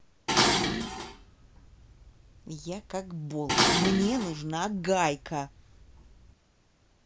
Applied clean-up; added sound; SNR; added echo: none; Dishes, pots, and pans; -2 dB; none.